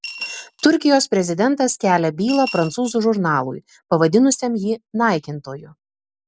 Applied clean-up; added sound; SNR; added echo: none; Coin (dropping) / Glass; 14 dB; none.